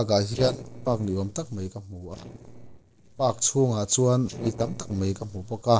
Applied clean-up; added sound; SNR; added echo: neural separator model SepFormer DNS4.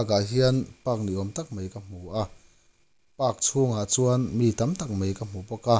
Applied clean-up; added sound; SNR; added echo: none; none; none; none.